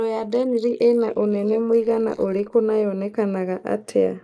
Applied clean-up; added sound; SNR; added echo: neural mask model Resemble Enhance denoiser.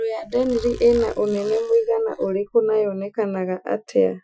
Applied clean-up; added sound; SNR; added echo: classical method Wiener filter.